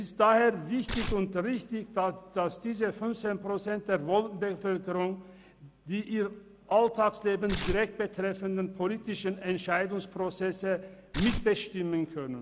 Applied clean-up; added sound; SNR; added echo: none; Tearing; 4 dB; none.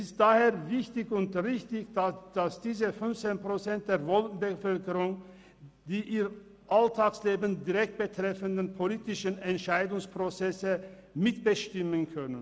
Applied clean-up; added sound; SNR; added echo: none; none; none; none.